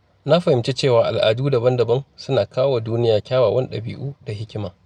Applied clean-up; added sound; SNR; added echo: none; none; none; none.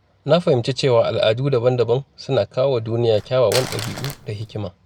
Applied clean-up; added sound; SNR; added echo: none; Crumpling, crinkling; 12 dB; none.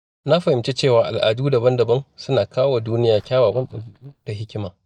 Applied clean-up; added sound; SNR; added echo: neural mask model DeepFilterNet 3.